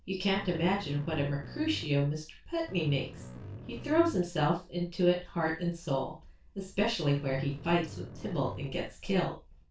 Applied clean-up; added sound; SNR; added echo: none; Bass guitar; 13 dB; reverberation time 0.2 s.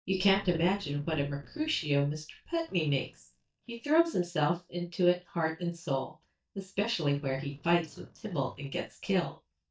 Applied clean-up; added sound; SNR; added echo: neural mask model DeepFilterNet 3.